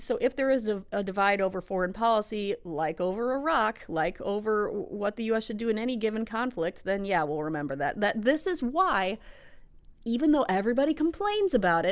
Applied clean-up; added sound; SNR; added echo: none; none; none; none.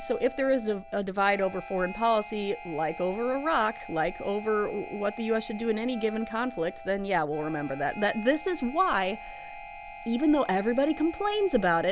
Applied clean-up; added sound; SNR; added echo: none; Harmonica; 15 dB; none.